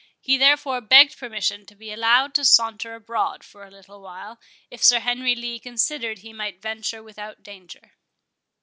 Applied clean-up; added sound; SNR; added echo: none; none; none; none.